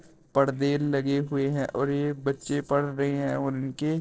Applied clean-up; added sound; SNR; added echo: neural separator model SepFormer DNS4.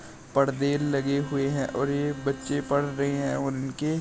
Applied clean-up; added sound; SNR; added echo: none; Bowed string instrument; 16 dB; none.